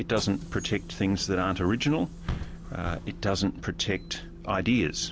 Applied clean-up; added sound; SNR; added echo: none; Bus / Engine; 11 dB; none.